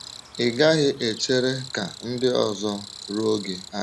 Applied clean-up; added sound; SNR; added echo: none; Cricket; 16 dB; none.